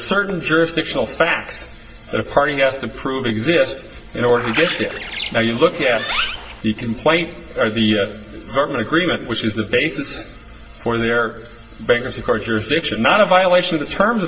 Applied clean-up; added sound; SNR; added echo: none; Bird; 7 dB; reverberation time 0.8 s.